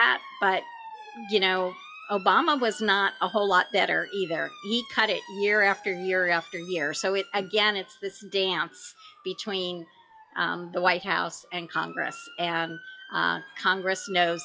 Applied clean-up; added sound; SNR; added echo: classical method WPE with log-MMSE.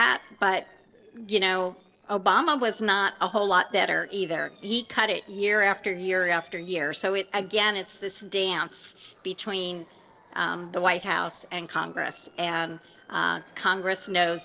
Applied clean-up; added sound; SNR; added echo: neural separator model SepFormer DNS4.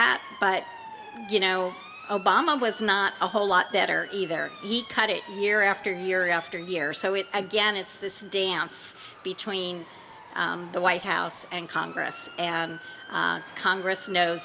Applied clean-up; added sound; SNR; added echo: none; Motor vehicle (road) / Siren; 18 dB; reverberation time 0.3 s.